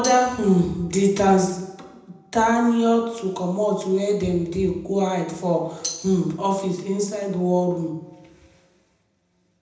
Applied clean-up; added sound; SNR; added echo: none; Tambourine; 10 dB; reverberation time 0.8 s.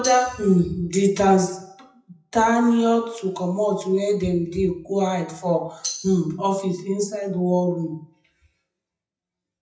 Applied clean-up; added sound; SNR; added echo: classical method WPE with log-MMSE.